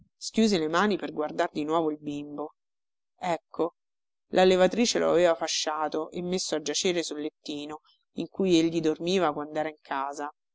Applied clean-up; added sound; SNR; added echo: none; none; none; none.